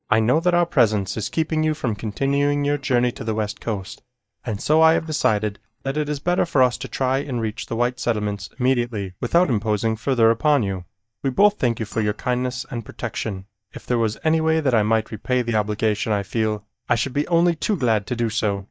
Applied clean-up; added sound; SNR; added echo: neural mask model DeepFilterNet 3.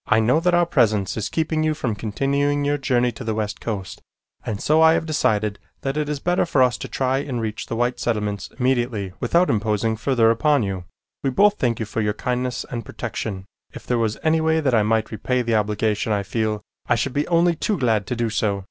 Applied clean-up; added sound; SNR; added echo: none; none; none; none.